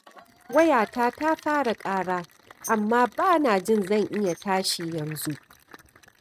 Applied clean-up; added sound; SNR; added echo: neural mask model RNNoise.